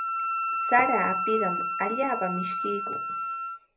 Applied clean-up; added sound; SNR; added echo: none; Wind instrument, woodwind instrument; 0 dB; reverberation time 0.3 s.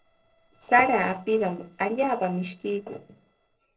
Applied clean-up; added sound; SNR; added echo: neural separator model SepFormer DNS4.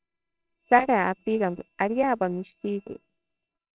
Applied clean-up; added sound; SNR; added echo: neural separator model SepFormer WHAMR!.